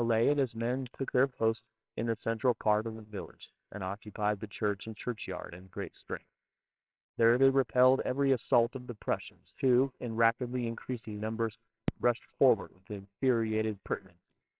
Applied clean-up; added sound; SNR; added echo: neural separator model SepFormer WHAMR!.